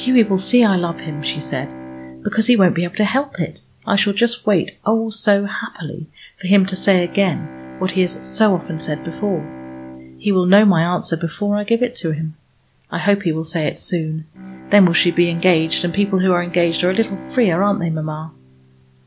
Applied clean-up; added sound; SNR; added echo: none; Bowed string instrument; 18 dB; none.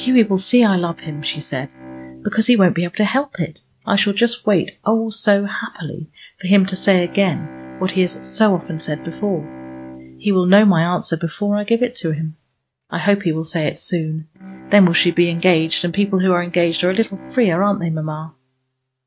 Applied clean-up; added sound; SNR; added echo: neural mask model RNNoise.